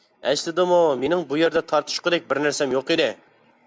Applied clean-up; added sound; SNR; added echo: none; none; none; none.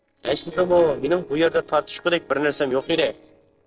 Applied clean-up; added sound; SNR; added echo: neural separator model SepFormer DNS4.